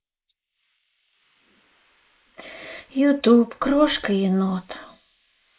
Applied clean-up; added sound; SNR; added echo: neural mask model Resemble Enhance denoiser.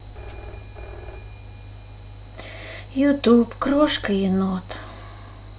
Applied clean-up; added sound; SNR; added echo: none; Telephone; 19 dB; none.